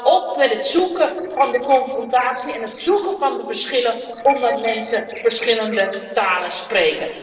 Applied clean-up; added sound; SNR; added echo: neural separator model SepFormer DNS4.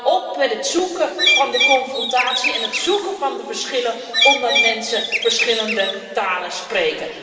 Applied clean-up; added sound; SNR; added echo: none; Bird; -1 dB; reverberation time 2.5 s.